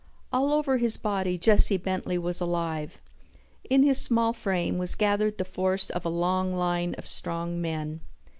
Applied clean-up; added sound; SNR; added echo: none; none; none; none.